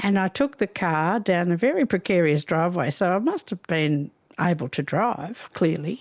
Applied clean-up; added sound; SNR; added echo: none; none; none; none.